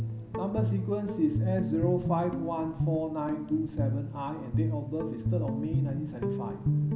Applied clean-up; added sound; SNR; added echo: none; Guitar; -1 dB; none.